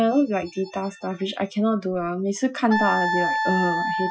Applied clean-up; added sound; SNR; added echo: classical method Wiener filter.